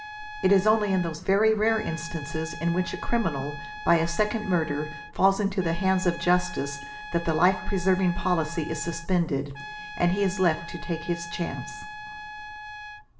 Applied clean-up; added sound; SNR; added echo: none; Trumpet; 13 dB; reverberation time 0.6 s.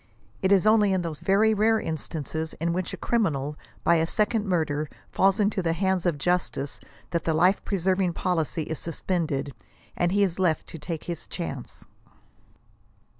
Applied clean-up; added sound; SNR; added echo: none; none; none; none.